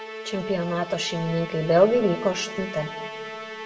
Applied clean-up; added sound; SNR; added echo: none; Musical instrument; 11 dB; reverberation time 1.0 s.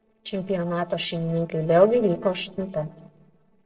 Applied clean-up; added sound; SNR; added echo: neural separator model SepFormer DNS4.